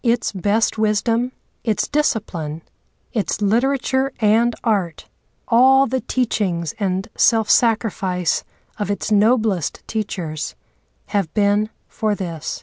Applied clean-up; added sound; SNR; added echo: none; none; none; none.